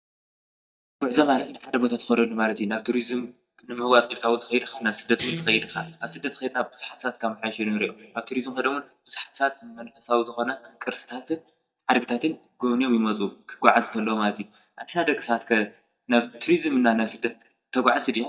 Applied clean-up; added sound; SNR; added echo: neural mask model DeepFilterNet 3.